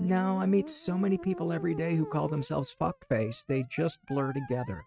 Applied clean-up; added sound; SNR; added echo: neural mask model RNNoise.